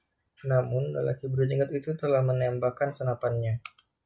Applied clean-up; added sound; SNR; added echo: none; none; none; none.